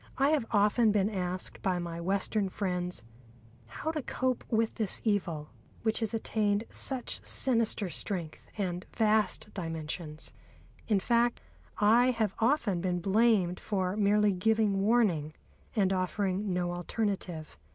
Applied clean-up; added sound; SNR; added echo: none; none; none; none.